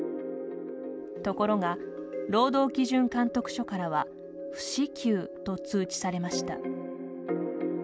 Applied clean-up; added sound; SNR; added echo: none; none; none; none.